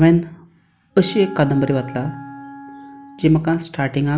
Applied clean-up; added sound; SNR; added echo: none; Wind instrument, woodwind instrument; 17 dB; none.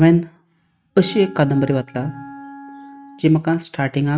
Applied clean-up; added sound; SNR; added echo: neural mask model RNNoise.